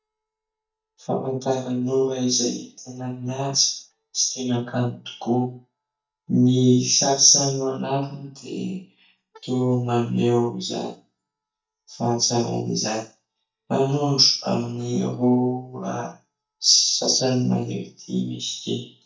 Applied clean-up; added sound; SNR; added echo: neural mask model DeepFilterNet 3.